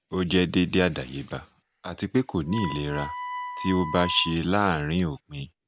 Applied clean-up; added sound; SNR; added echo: none; Wind instrument, woodwind instrument; 10 dB; none.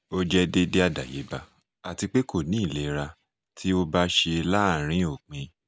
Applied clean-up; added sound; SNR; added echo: none; none; none; none.